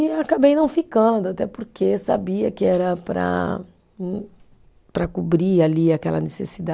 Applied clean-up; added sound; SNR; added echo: none; none; none; none.